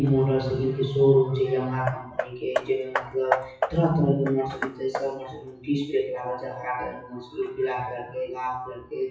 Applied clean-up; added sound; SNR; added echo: classical method WPE with log-MMSE.